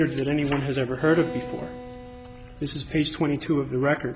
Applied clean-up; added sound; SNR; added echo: none; Bowed string instrument; 15 dB; none.